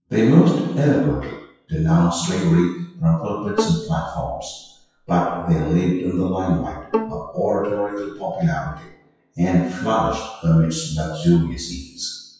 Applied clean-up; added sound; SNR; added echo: classical method WPE with log-MMSE.